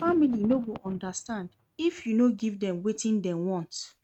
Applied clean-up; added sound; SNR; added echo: neural mask model RNNoise.